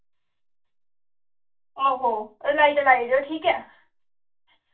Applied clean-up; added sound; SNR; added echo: none; none; none; reverberation time 0.2 s.